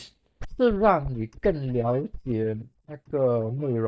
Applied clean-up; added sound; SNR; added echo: neural mask model DeepFilterNet 3.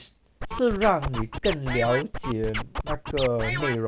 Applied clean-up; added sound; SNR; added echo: none; Scratching (performance technique); 4 dB; none.